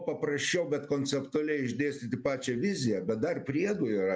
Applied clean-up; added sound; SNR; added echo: none; none; none; none.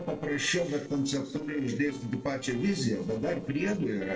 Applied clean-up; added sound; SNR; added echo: neural separator model SepFormer DNS4.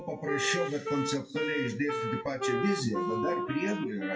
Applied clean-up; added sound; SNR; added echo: classical method WPE with log-MMSE.